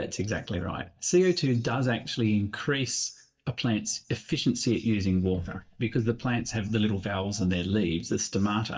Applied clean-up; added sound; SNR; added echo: neural mask model DeepFilterNet 3.